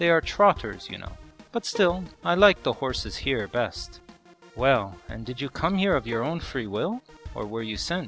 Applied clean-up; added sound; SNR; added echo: none; Bowed string instrument + Drum kit; 16 dB; none.